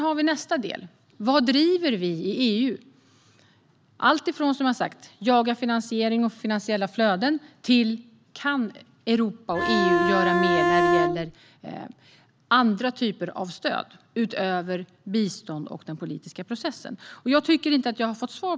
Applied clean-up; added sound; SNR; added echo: none; Bowed string instrument; -3 dB; none.